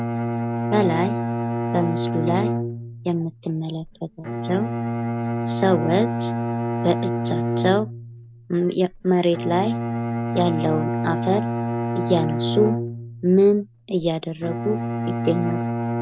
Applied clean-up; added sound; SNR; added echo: none; Bowed string instrument; 2 dB; none.